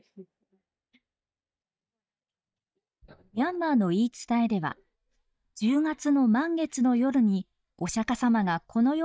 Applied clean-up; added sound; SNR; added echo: neural mask model DeepFilterNet 3.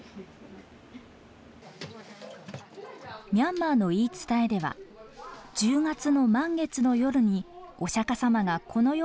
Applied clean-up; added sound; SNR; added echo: none; none; none; none.